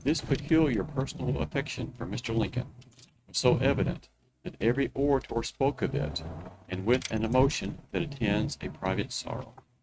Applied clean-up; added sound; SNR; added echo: neural mask model RNNoise.